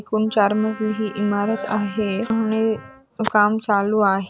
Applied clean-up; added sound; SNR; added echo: none; Trumpet; 19 dB; none.